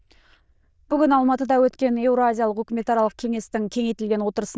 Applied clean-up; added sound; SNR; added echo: neural diffusion model UNIVERSE++.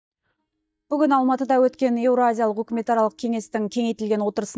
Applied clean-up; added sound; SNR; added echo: neural mask model DeepFilterNet 3.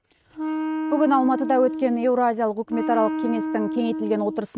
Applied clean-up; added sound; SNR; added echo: neural mask model RNNoise.